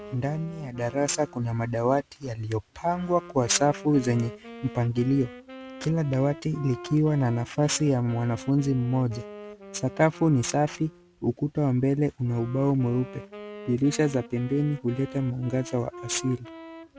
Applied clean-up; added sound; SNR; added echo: none; Wind instrument, woodwind instrument; 17 dB; none.